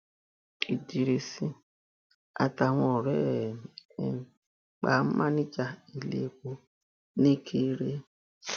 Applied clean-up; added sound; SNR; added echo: none; none; none; none.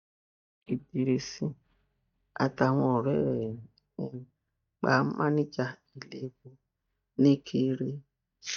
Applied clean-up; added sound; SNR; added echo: neural mask model DeepFilterNet 3.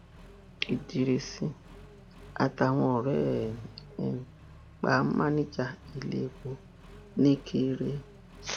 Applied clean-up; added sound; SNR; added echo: none; Accelerating, revving, vroom; 19 dB; none.